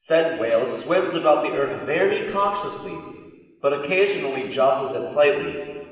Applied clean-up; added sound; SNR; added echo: none; none; none; reverberation time 1.7 s.